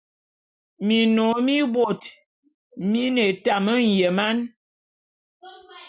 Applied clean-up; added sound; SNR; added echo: none; none; none; none.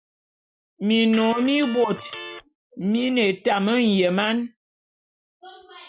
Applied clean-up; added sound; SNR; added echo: none; Electric guitar; 15 dB; none.